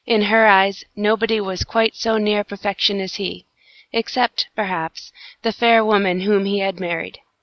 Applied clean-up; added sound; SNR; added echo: none; none; none; none.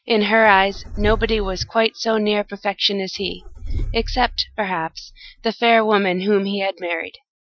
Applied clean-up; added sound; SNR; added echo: classical method Wiener filter.